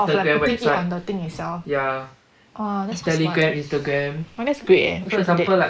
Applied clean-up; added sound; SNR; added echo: neural mask model Resemble Enhance denoiser.